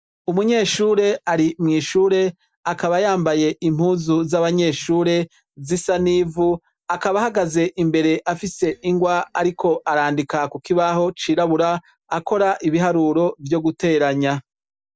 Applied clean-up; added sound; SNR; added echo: neural mask model DeepFilterNet 3.